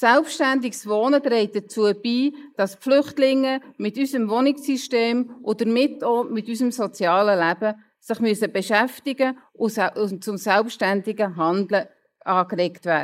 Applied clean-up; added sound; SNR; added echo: neural mask model Resemble Enhance denoiser.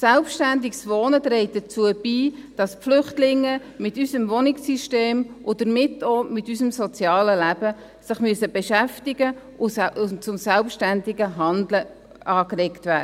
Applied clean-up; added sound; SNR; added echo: none; none; none; none.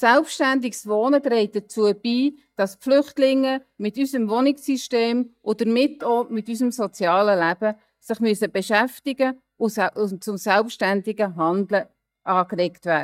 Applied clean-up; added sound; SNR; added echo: neural mask model DeepFilterNet 3.